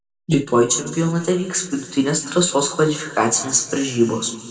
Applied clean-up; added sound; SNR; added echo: none; none; none; reverberation time 1.8 s.